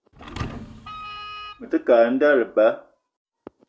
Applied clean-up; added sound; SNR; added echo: none; Wind instrument, woodwind instrument + Thump, thud; 15 dB; none.